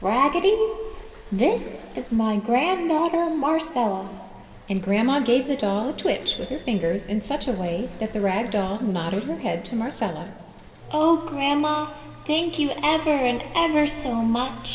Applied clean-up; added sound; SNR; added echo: none; Waves, surf; 20 dB; reverberation time 1.7 s.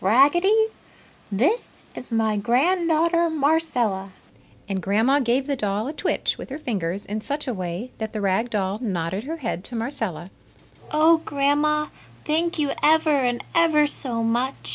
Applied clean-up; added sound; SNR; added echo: none; none; none; none.